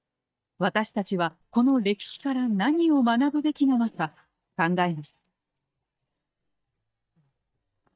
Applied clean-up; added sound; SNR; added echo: neural mask model DeepFilterNet 3.